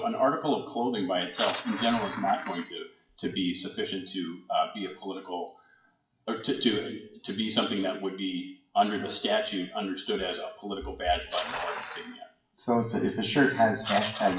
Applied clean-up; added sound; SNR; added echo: classical method WPE with log-MMSE.